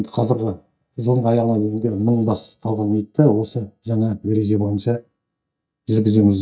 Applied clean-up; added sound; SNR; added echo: neural mask model DeepFilterNet 3.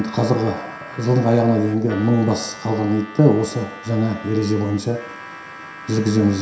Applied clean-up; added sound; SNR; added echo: none; Harmonica; 17 dB; reverberation time 0.7 s.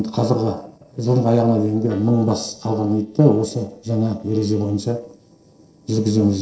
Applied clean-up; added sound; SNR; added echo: neural separator model SepFormer DNS4.